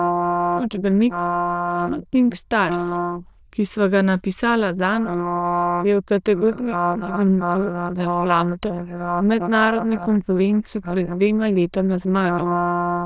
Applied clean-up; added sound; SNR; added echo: neural diffusion model UNIVERSE++.